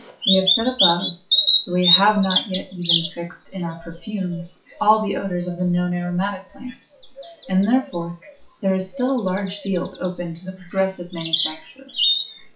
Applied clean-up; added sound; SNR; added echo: classical method WPE with log-MMSE.